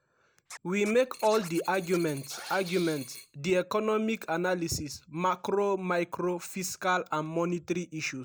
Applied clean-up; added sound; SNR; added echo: none; Scratching (performance technique) + Coin (dropping); 16 dB; none.